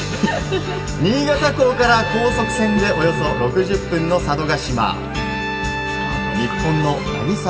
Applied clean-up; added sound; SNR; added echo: none; Trumpet; 9 dB; reverberation time 2.0 s.